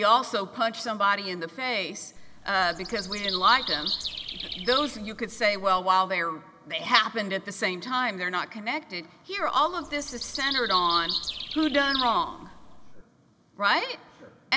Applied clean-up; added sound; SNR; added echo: none; Bird vocalization, bird call, bird song; 7 dB; none.